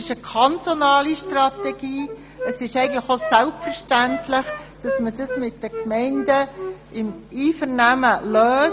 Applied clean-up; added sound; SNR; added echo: none; Wind instrument, woodwind instrument; 12 dB; none.